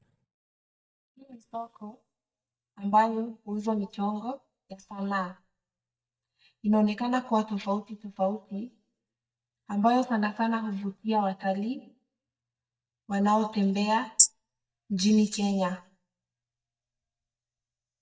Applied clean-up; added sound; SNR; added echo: neural mask model DeepFilterNet 3.